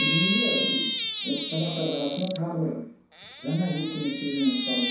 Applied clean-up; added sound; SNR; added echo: none; Squeak; 2 dB; reverberation time 0.7 s.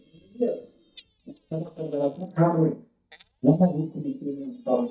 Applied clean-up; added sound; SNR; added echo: neural mask model DeepFilterNet 3.